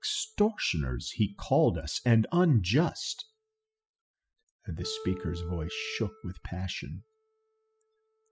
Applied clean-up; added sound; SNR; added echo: classical method spectral subtraction.